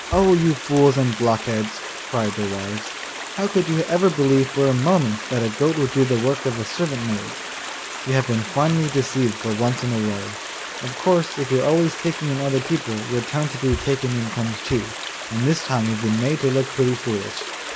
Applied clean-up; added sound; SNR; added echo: none; Stream; 10 dB; none.